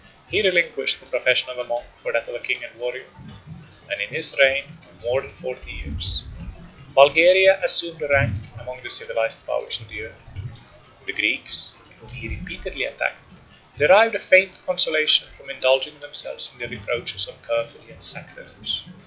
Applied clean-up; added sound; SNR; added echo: classical method log-MMSE.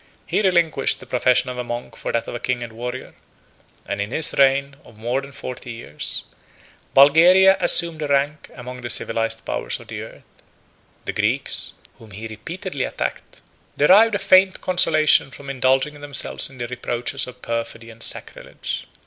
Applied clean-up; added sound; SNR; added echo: none; none; none; none.